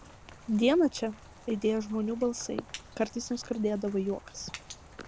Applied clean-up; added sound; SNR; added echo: none; Rain; 18 dB; none.